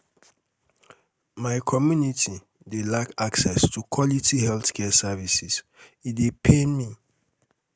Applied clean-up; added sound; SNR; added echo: none; none; none; none.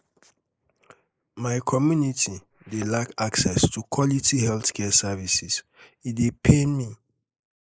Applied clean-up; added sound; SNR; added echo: neural mask model Resemble Enhance denoiser.